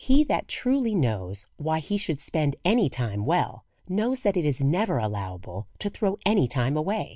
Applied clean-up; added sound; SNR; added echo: none; none; none; none.